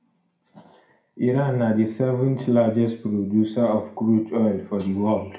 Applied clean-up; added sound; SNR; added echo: none; none; none; reverberation time 0.4 s.